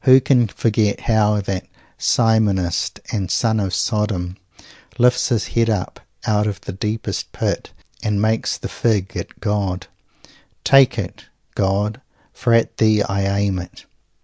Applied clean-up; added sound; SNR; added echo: none; none; none; none.